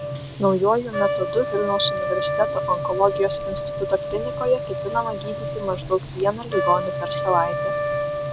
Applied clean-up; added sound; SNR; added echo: none; Frying (food) + Trumpet; 4 dB; none.